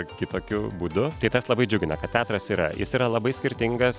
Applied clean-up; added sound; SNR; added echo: none; none; none; none.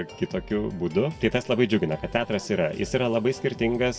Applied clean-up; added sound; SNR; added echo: none; none; none; reverberation time 1.3 s.